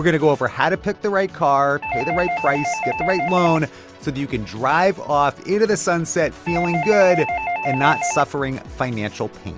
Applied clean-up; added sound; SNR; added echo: none; Doorbell; 6 dB; none.